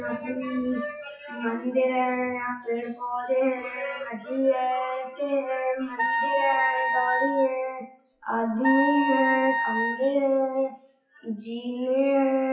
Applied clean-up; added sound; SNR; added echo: classical method WPE with log-MMSE.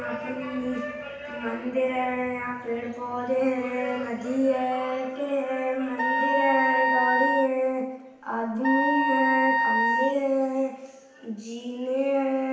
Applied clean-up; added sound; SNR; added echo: none; Wind instrument, woodwind instrument; -2 dB; reverberation time 0.9 s.